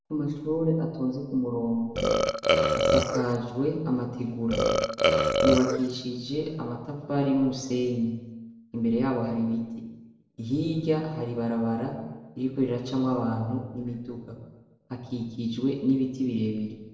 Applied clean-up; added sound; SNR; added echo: none; Burping, eructation; -4 dB; reverberation time 0.9 s.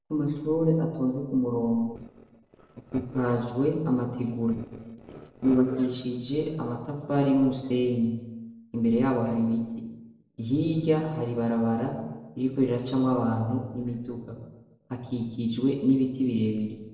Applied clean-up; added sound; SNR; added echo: neural separator model SepFormer DNS4.